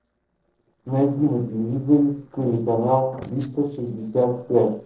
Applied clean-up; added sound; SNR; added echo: neural separator model SepFormer DNS4.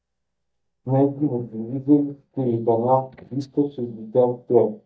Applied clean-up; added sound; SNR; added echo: neural mask model DeepFilterNet 3.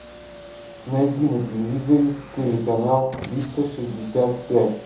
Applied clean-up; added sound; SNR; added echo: none; Car; 18 dB; reverberation time 0.8 s.